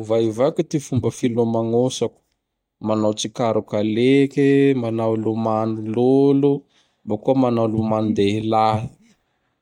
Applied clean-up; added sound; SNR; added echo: neural mask model DeepFilterNet 3.